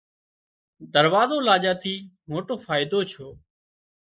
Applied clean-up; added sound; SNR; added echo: neural mask model Resemble Enhance denoiser.